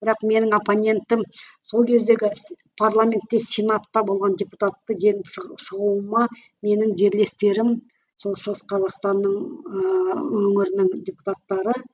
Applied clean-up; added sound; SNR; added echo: none; none; none; none.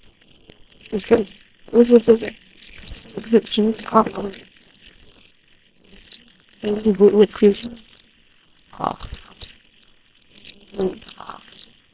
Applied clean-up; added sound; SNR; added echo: neural separator model SepFormer WHAM!.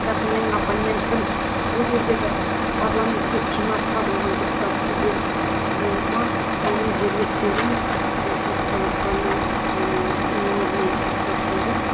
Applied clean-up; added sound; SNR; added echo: none; Truck; -5 dB; none.